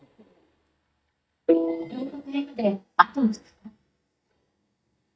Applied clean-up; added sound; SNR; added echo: neural mask model DeepFilterNet 3.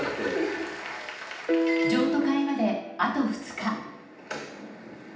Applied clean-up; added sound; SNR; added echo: none; Piano; 1 dB; reverberation time 0.8 s.